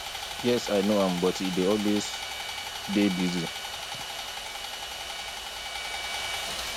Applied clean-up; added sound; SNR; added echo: none; Sawing; 5 dB; none.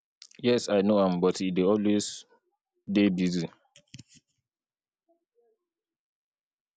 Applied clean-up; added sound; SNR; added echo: none; none; none; none.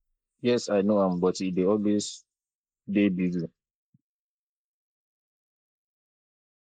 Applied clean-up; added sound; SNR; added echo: neural mask model Resemble Enhance denoiser.